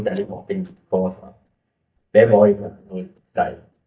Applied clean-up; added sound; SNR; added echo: neural mask model DeepFilterNet 3.